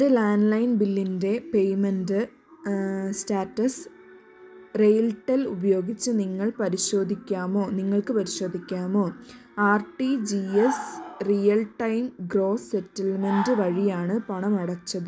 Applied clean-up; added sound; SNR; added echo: none; none; none; none.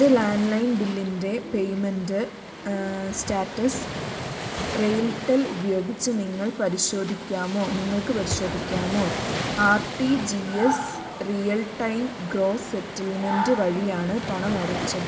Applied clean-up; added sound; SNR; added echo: none; Waves, surf; 8 dB; reverberation time 1.3 s.